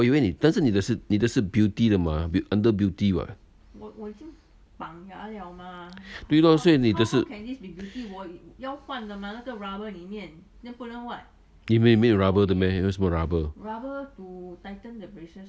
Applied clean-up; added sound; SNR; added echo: none; none; none; none.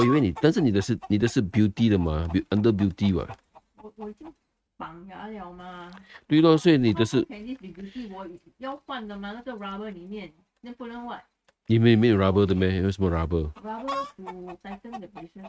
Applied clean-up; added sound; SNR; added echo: neural mask model RNNoise.